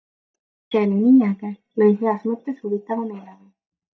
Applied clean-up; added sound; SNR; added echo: neural mask model DeepFilterNet 3.